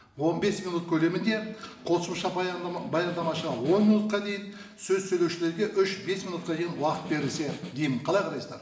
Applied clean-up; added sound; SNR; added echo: none; Snare drum; 16 dB; reverberation time 1.1 s.